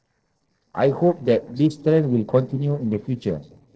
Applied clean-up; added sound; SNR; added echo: neural separator model SepFormer DNS4.